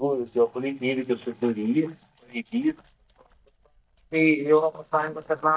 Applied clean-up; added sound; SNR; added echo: neural mask model DeepFilterNet 3.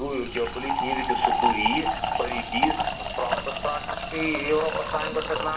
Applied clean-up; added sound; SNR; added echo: none; Fill (with liquid); -2 dB; reverberation time 1.0 s.